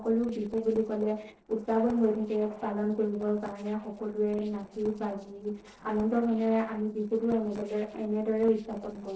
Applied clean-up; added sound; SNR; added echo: neural separator model SepFormer DNS4.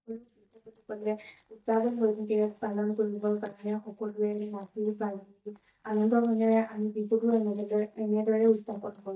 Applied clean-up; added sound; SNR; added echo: neural mask model DeepFilterNet 3.